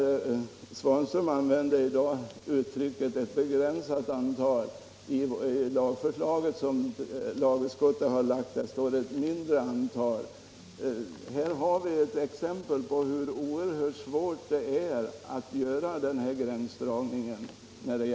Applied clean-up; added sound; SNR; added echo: none; none; none; none.